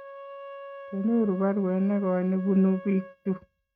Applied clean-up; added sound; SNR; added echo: neural mask model RNNoise.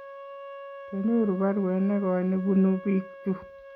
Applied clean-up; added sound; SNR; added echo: none; Wind instrument, woodwind instrument; 16 dB; none.